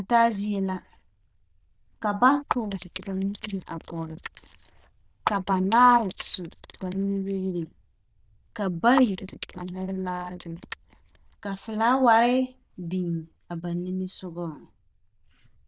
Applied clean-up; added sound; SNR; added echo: neural diffusion model UNIVERSE++.